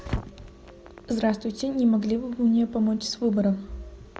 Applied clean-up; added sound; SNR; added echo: none; none; none; none.